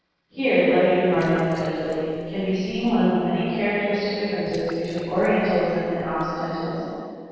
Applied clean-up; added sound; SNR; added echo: neural separator model SepFormer DNS4.